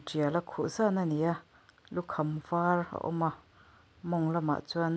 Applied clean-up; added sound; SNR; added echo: none; none; none; none.